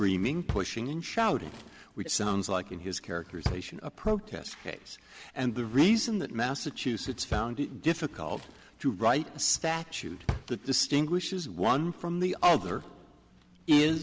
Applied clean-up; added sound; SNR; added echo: none; Drawer open or close; 13 dB; none.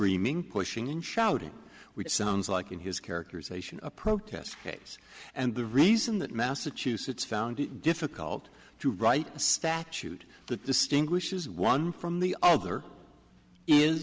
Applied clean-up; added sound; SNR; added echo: none; none; none; none.